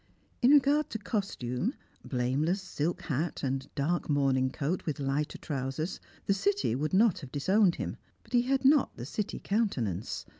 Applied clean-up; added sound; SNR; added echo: none; none; none; none.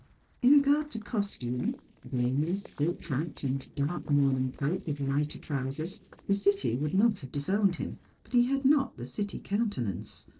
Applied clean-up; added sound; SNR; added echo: neural separator model SepFormer DNS4.